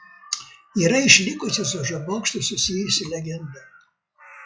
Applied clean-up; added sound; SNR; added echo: classical method log-MMSE.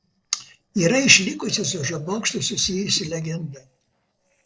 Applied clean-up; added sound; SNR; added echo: neural separator model SepFormer DNS4.